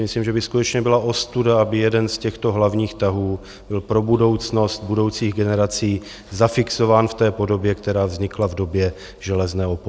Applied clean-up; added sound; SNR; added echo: none; none; none; none.